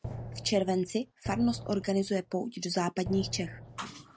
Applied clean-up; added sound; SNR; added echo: none; Drum; 11 dB; none.